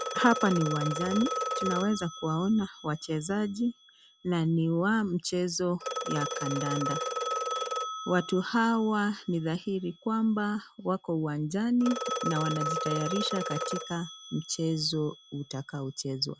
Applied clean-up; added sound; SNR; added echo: none; Telephone; 7 dB; none.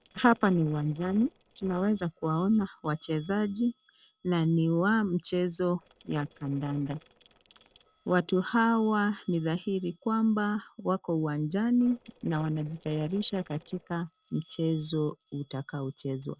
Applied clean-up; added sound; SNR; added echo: neural separator model SepFormer DNS4.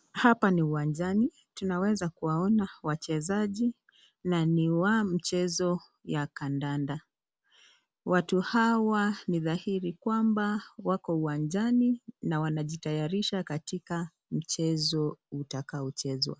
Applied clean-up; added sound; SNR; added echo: none; none; none; none.